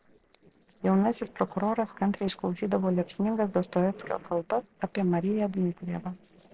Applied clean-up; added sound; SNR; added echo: neural separator model SepFormer DNS4.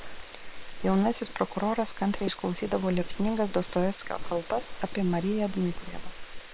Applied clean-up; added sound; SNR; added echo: neural separator model SepFormer WHAM!.